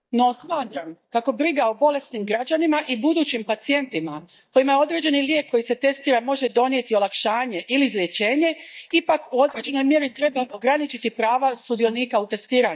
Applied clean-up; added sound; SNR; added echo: neural mask model DeepFilterNet 3.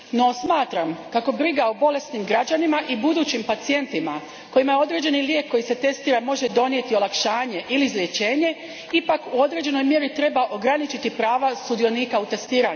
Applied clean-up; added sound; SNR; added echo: none; none; none; none.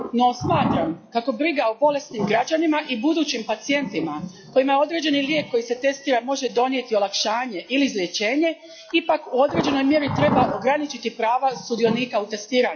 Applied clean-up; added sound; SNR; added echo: classical method log-MMSE.